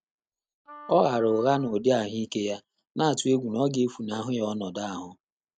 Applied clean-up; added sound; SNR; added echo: neural mask model RNNoise.